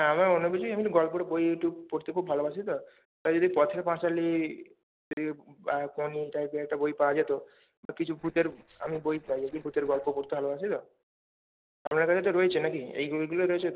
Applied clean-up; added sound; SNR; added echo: neural separator model SepFormer DNS4.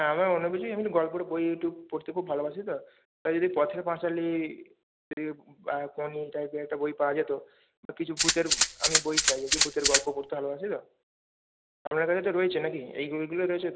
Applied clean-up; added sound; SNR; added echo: none; Rattle (instrument); -4 dB; none.